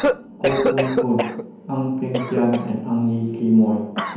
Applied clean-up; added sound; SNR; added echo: none; Cough; 4 dB; reverberation time 0.9 s.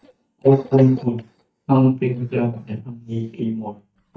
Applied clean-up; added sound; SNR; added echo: neural mask model DeepFilterNet 3.